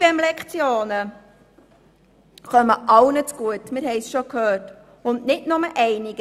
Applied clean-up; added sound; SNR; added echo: none; none; none; none.